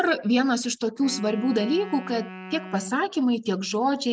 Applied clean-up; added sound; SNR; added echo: none; Wind instrument, woodwind instrument; 16 dB; none.